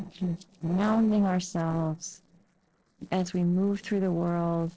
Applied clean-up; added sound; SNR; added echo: neural separator model SepFormer DNS4.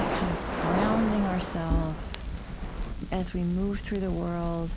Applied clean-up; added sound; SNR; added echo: none; Crackle; 1 dB; none.